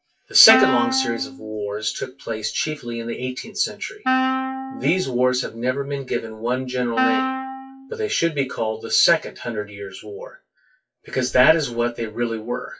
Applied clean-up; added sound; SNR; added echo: classical method WPE with log-MMSE.